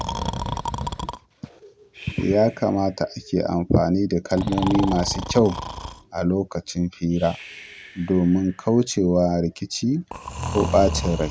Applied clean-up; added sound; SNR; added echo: none; Breathing; 9 dB; none.